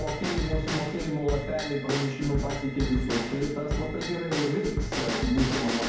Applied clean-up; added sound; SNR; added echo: none; Bell / Drum / Drum kit; 2 dB; reverberation time 1.2 s.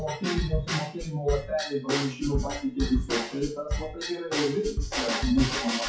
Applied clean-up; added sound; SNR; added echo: classical method WPE with log-MMSE.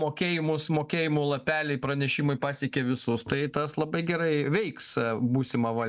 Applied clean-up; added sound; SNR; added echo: none; none; none; none.